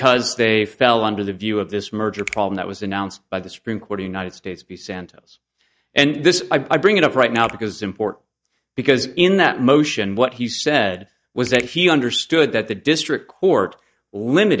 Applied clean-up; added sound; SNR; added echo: neural mask model DeepFilterNet 3.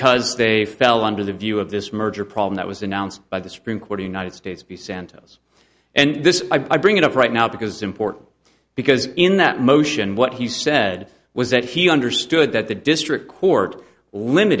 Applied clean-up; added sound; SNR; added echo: none; none; none; none.